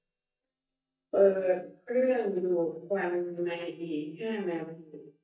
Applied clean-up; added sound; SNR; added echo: neural mask model DeepFilterNet 3.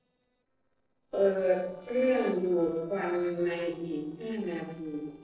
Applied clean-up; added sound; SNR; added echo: neural separator model SepFormer DNS4.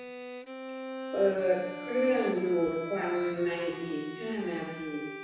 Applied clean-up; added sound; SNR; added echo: none; Bowed string instrument; 10 dB; reverberation time 1.1 s.